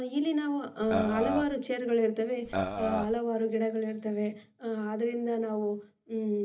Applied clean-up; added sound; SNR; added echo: none; Burping, eructation; 2 dB; reverberation time 0.4 s.